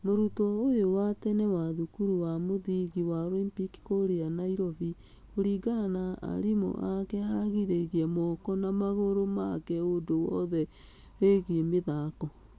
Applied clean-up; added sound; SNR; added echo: none; none; none; none.